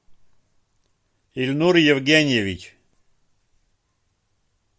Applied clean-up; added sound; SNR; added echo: none; none; none; none.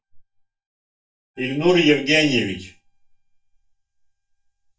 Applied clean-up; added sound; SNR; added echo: neural mask model DeepFilterNet 3.